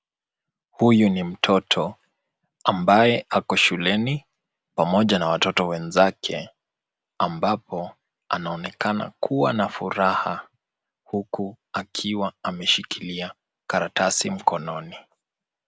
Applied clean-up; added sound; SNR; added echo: none; none; none; none.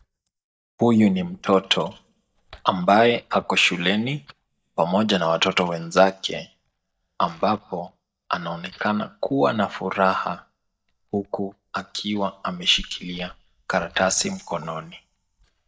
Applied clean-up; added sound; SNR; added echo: neural mask model DeepFilterNet 3.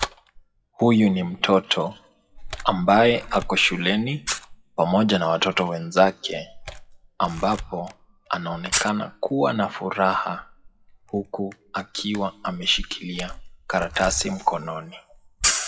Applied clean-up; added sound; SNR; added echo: classical method WPE with log-MMSE.